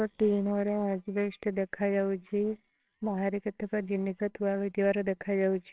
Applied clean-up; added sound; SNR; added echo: neural separator model SepFormer WHAMR!.